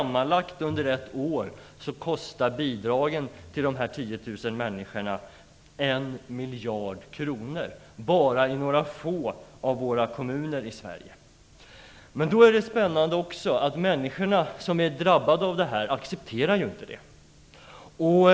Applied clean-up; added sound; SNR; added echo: none; none; none; none.